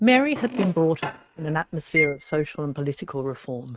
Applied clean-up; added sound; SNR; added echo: neural mask model RNNoise.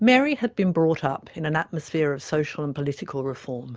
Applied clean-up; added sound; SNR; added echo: none; none; none; none.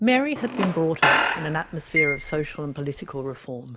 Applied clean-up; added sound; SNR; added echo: none; Squeak / Screech; 0 dB; none.